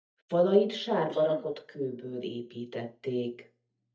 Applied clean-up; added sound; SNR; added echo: neural mask model DeepFilterNet 3.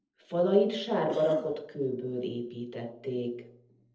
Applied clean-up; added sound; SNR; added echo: neural separator model SepFormer DNS4.